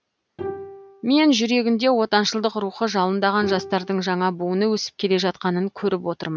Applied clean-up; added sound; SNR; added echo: none; Bowed string instrument; 17 dB; none.